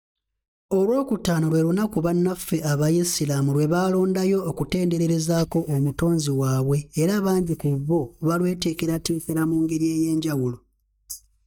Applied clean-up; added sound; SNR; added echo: neural mask model DeepFilterNet 3.